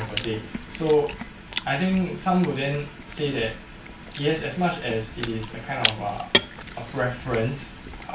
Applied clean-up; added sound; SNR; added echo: none; Chewing, mastication; 7 dB; reverberation time 0.3 s.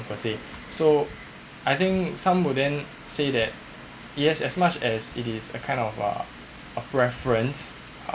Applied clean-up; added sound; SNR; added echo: none; none; none; none.